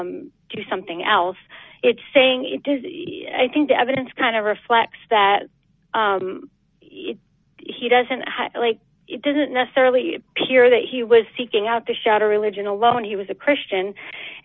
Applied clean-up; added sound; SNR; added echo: none; none; none; none.